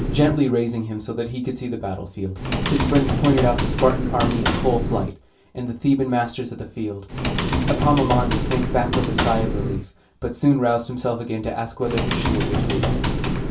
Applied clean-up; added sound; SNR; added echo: none; Computer keyboard; 1 dB; reverberation time 0.2 s.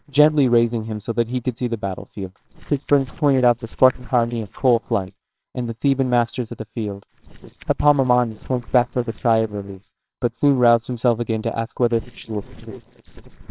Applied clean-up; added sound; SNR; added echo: neural separator model SepFormer WHAMR!.